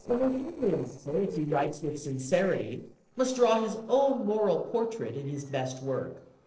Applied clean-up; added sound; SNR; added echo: neural separator model SepFormer DNS4.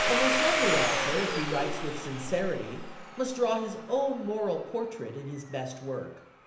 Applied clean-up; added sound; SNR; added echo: none; Domestic sounds, home sounds; 1 dB; reverberation time 0.8 s.